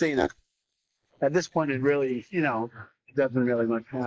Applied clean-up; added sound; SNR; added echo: neural mask model Resemble Enhance denoiser.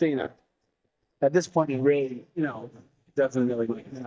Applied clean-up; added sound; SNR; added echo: neural mask model DeepFilterNet 3.